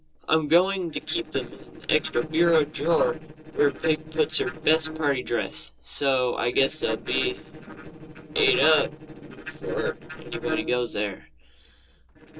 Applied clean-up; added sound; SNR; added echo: neural separator model SepFormer DNS4.